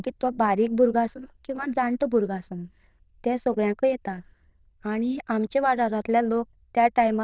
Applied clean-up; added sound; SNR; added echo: neural diffusion model UNIVERSE++.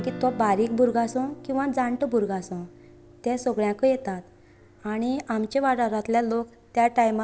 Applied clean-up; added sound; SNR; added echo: none; Guitar; 19 dB; none.